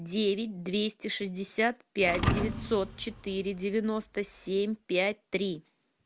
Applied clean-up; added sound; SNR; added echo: none; Thump, thud; 5 dB; none.